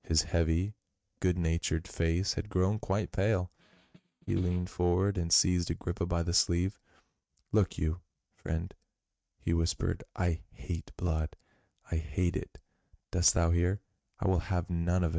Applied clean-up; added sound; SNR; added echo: neural mask model RNNoise.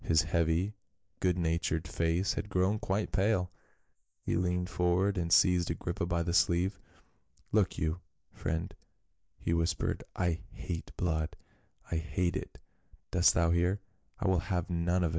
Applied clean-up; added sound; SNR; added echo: neural mask model Resemble Enhance denoiser.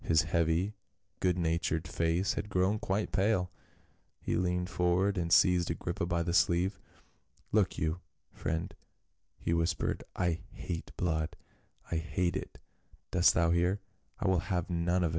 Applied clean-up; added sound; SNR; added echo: none; none; none; none.